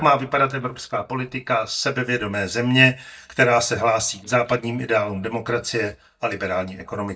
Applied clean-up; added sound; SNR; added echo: neural mask model DeepFilterNet 3.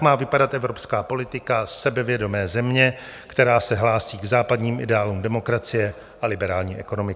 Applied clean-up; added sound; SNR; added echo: none; none; none; none.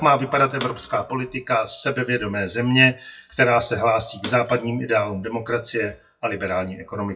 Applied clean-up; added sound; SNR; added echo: classical method WPE with log-MMSE.